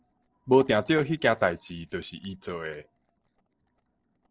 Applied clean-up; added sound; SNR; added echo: neural separator model SepFormer DNS4.